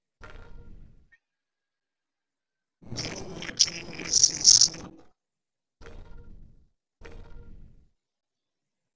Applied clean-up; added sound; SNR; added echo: neural separator model SepFormer DNS4.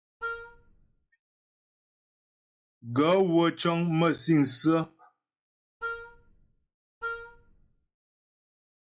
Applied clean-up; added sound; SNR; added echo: classical method log-MMSE.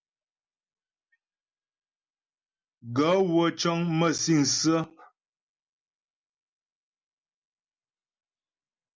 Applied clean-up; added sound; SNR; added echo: none; none; none; none.